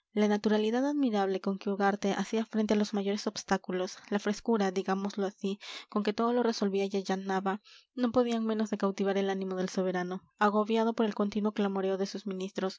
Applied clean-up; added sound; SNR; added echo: none; none; none; none.